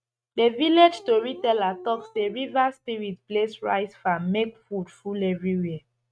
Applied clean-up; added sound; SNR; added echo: neural mask model RNNoise.